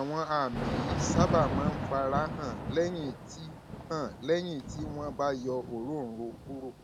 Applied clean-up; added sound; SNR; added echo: none; Thunder / Rain; 2 dB; none.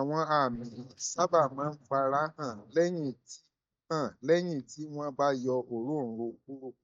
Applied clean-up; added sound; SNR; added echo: neural mask model DeepFilterNet 3.